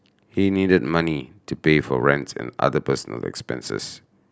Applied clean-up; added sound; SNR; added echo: none; none; none; none.